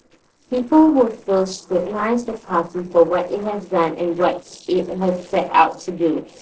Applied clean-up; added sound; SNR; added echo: neural separator model SepFormer DNS4.